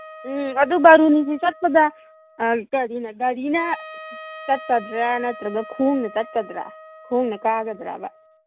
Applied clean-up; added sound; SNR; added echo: none; Trumpet; 19 dB; none.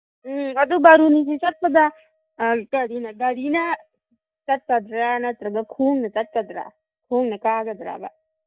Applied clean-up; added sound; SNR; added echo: neural mask model DeepFilterNet 3.